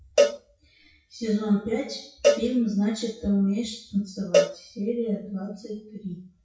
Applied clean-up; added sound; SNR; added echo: classical method WPE with log-MMSE.